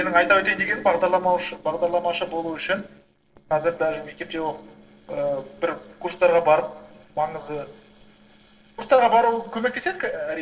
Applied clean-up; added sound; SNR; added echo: neural separator model SepFormer DNS4.